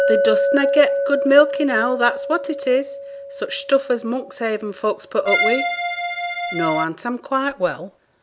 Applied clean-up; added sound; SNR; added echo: none; Accordion + Chink, clink; 3 dB; none.